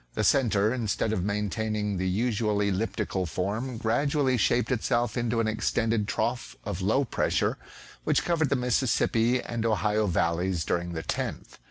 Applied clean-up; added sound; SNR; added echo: none; Crack; 14 dB; none.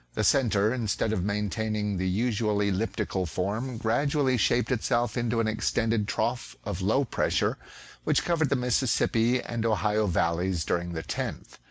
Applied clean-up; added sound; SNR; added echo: none; none; none; none.